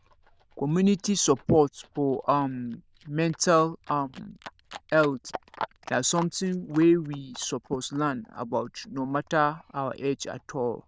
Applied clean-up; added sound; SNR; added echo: neural diffusion model UNIVERSE++.